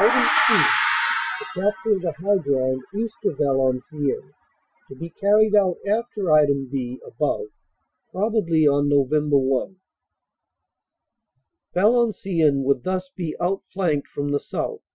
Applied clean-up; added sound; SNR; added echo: classical method Wiener filter.